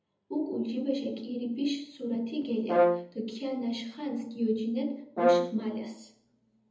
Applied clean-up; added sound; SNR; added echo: none; Brass instrument; -4 dB; reverberation time 0.7 s.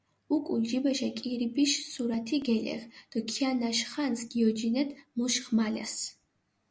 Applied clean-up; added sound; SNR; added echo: none; none; none; none.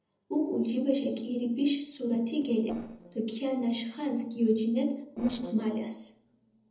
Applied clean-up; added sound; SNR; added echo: neural separator model SepFormer DNS4.